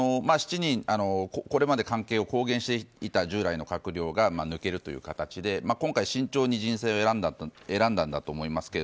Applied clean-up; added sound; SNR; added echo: none; none; none; none.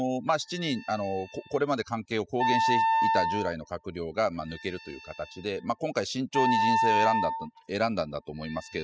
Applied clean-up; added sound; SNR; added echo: classical method spectral subtraction.